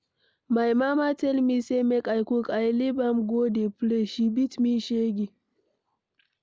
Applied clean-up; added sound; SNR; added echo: none; none; none; none.